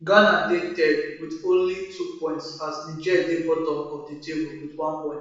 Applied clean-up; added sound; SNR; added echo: none; none; none; reverberation time 0.9 s.